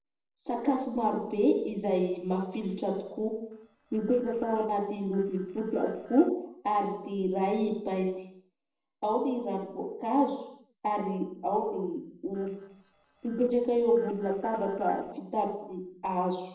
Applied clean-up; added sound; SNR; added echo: neural separator model SepFormer DNS4.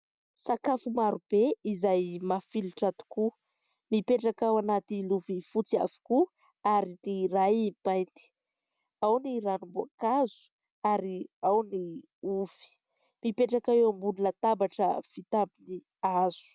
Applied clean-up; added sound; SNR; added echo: none; none; none; none.